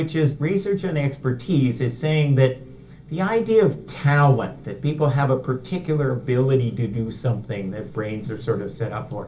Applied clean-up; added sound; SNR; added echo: none; none; none; reverberation time 0.2 s.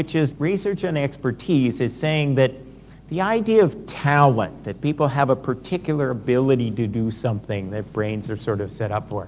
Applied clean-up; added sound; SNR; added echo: none; none; none; none.